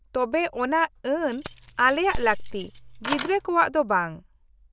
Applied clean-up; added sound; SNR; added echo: none; Keys jangling; 7 dB; none.